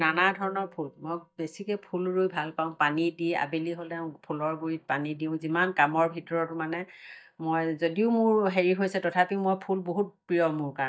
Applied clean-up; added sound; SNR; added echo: neural mask model DeepFilterNet 3.